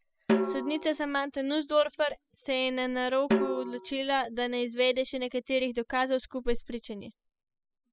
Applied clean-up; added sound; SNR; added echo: classical method spectral subtraction.